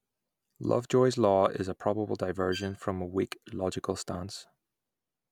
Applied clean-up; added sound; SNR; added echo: none; Bowed string instrument; 19 dB; none.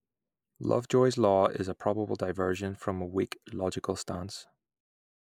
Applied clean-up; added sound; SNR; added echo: neural mask model Resemble Enhance denoiser.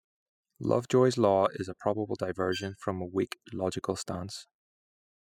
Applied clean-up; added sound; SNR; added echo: classical method spectral subtraction.